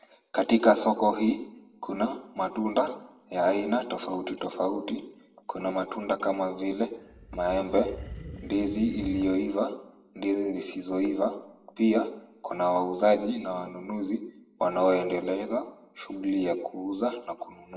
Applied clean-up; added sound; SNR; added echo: none; Animal; 14 dB; reverberation time 0.7 s.